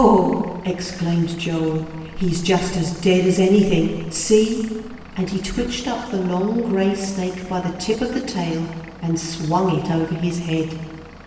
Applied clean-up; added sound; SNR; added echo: none; Engine / Vehicle; 19 dB; reverberation time 1.2 s.